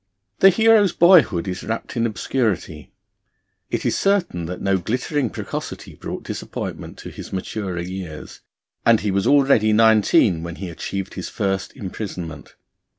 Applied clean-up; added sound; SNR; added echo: none; none; none; none.